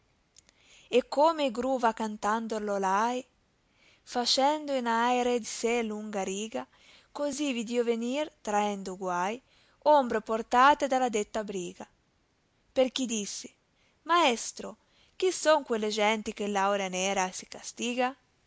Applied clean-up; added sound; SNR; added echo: none; none; none; none.